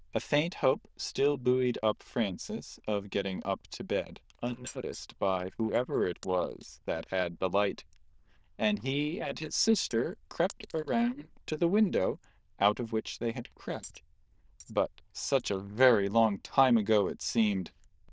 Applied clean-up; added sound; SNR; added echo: neural diffusion model UNIVERSE++.